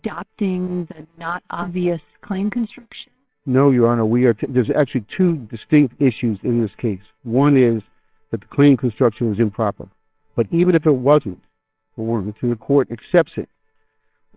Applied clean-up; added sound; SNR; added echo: neural separator model SepFormer WHAMR!.